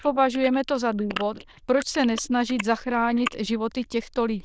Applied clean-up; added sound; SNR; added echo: neural diffusion model UNIVERSE++.